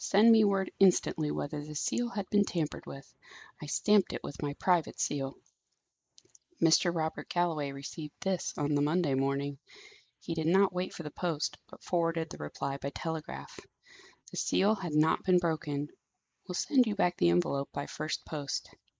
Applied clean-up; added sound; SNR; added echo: neural mask model Resemble Enhance denoiser.